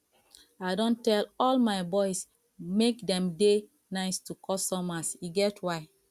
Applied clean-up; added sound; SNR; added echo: none; none; none; none.